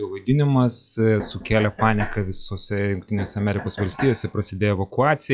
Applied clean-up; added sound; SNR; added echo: classical method log-MMSE.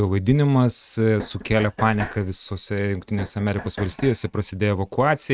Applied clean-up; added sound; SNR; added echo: neural mask model RNNoise.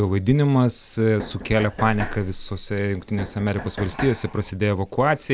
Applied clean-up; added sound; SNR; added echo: none; Knock; 13 dB; none.